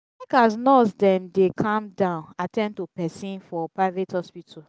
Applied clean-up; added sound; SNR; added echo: none; none; none; none.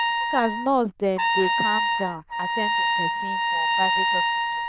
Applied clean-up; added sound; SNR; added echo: neural diffusion model UNIVERSE++.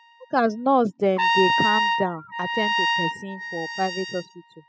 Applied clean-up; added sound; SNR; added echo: classical method spectral subtraction.